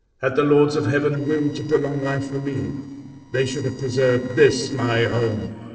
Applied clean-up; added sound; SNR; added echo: neural separator model SepFormer DNS4.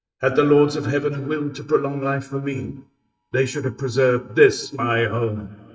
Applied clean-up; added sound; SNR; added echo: neural mask model DeepFilterNet 3.